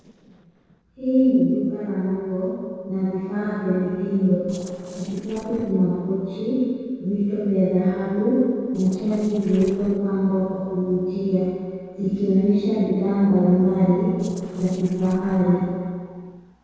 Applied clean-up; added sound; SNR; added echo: neural separator model SepFormer DNS4.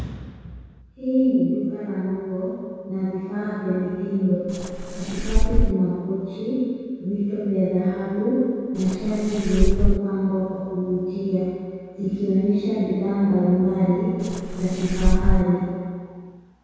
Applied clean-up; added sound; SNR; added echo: none; Fireworks; -4 dB; reverberation time 2.0 s.